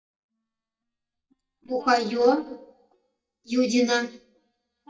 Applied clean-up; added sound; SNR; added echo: neural mask model DeepFilterNet 3.